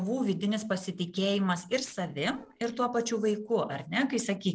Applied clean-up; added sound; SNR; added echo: neural separator model SepFormer DNS4.